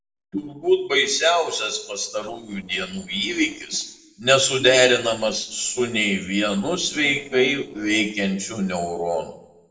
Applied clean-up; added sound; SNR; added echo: neural separator model SepFormer DNS4.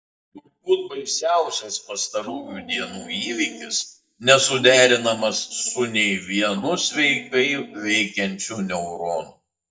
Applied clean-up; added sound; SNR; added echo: neural mask model DeepFilterNet 3.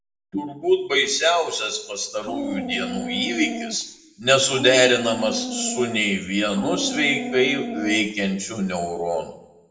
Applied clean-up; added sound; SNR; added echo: none; Dog; 7 dB; reverberation time 0.7 s.